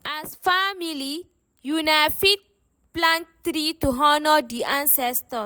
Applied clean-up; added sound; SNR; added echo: none; none; none; none.